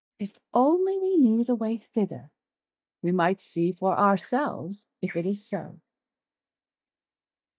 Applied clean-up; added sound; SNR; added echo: neural mask model DeepFilterNet 3.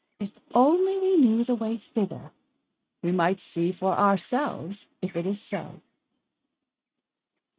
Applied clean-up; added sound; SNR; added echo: neural mask model RNNoise.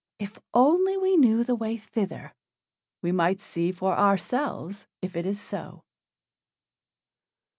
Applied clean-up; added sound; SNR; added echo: none; none; none; none.